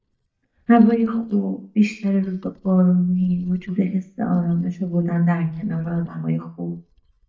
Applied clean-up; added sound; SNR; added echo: neural mask model DeepFilterNet 3.